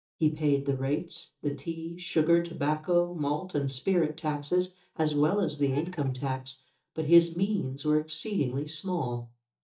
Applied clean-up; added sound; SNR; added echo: neural mask model DeepFilterNet 3.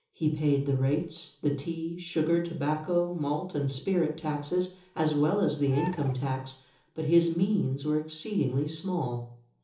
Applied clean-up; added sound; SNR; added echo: none; Bird; 10 dB; reverberation time 1.2 s.